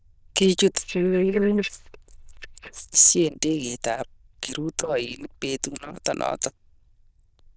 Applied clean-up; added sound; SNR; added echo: neural diffusion model UNIVERSE++.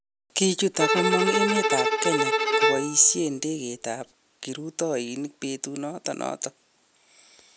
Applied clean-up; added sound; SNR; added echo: none; Bowed string instrument; -2 dB; none.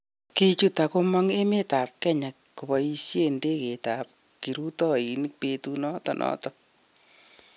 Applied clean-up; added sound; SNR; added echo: none; none; none; none.